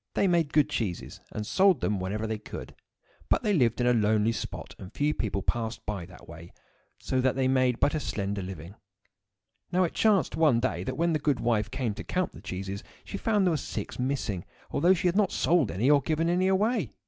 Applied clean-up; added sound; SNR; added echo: none; none; none; none.